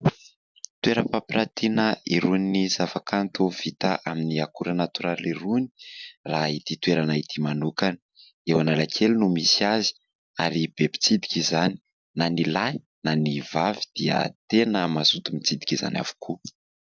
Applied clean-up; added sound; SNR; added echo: none; none; none; none.